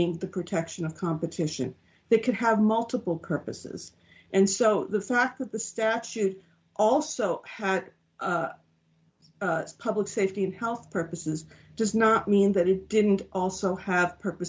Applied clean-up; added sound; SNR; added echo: none; none; none; none.